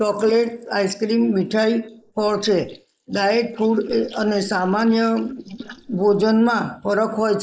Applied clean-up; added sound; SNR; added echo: neural mask model Resemble Enhance denoiser.